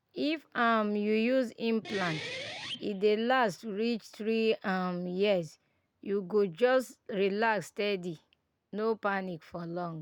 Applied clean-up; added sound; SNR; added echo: none; Guitar; 11 dB; none.